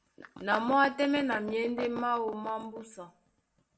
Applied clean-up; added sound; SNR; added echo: none; none; none; reverberation time 0.4 s.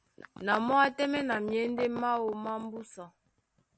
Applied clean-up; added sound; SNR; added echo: none; none; none; none.